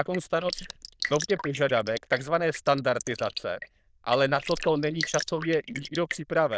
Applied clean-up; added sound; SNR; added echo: neural diffusion model UNIVERSE++.